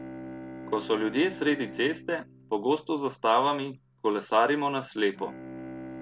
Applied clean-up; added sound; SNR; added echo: none; Bowed string instrument; 15 dB; none.